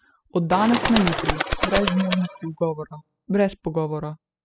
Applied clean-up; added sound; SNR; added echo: classical method spectral subtraction.